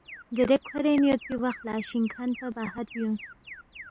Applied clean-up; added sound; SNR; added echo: none; Alarm; 18 dB; none.